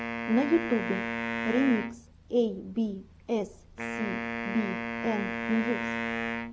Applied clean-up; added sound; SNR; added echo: none; Wind instrument, woodwind instrument; 4 dB; none.